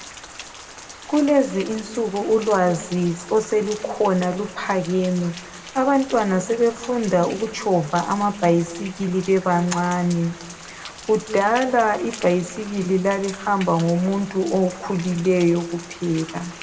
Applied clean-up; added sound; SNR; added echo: none; Rain; 17 dB; reverberation time 1.3 s.